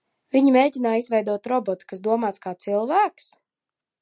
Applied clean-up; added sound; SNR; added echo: none; none; none; none.